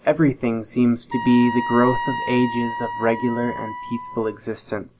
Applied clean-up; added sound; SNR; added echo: none; Wind instrument, woodwind instrument; 8 dB; none.